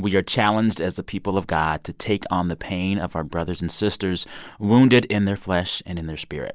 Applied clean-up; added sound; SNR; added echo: none; none; none; none.